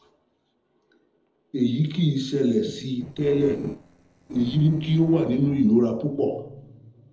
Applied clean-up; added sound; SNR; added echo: neural separator model SepFormer DNS4.